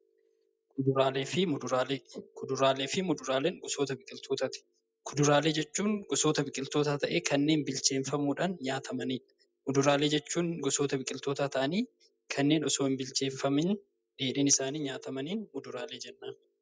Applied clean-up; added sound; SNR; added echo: neural mask model DeepFilterNet 3.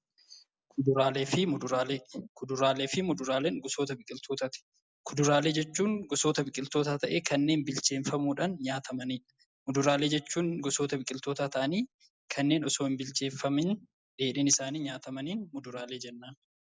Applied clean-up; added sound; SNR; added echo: none; none; none; none.